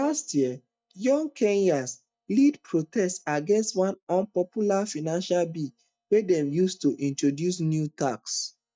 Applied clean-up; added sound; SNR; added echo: neural mask model DeepFilterNet 3.